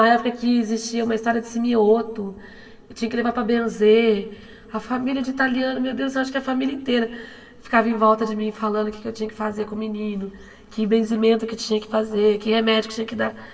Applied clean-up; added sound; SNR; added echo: none; none; none; reverberation time 1.9 s.